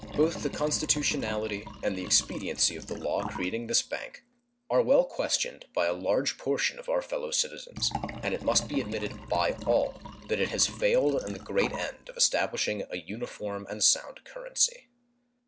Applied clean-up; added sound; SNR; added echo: none; Liquid; 13 dB; none.